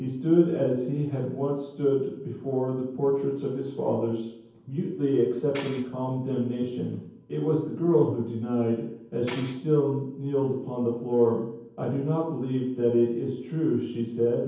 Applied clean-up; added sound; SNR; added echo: none; Tambourine; 5 dB; reverberation time 0.9 s.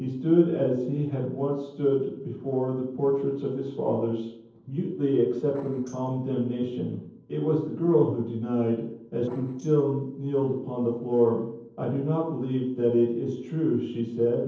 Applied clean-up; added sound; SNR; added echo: neural separator model SepFormer DNS4.